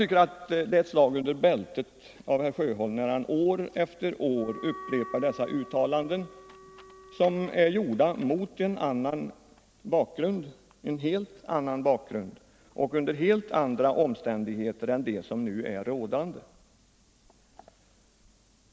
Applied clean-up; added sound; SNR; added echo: none; Wind instrument, woodwind instrument; 17 dB; none.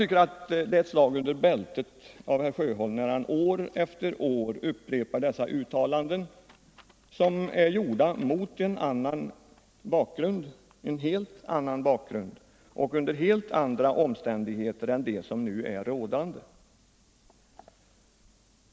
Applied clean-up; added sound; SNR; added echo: none; none; none; none.